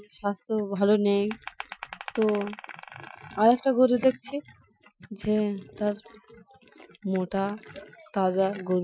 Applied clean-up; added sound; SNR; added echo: classical method Wiener filter.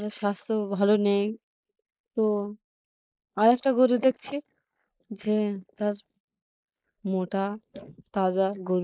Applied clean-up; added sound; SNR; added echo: neural mask model Resemble Enhance denoiser.